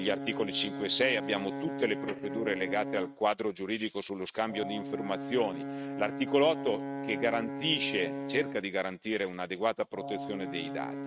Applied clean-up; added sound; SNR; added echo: neural mask model RNNoise.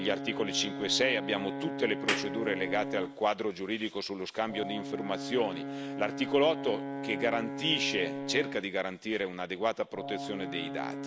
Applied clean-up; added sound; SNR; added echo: none; Brass instrument + Clapping; 6 dB; none.